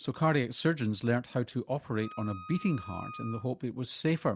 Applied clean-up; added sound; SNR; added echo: none; Wind instrument, woodwind instrument; 16 dB; none.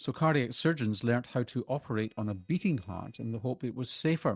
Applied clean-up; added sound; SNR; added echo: neural separator model SepFormer DNS4.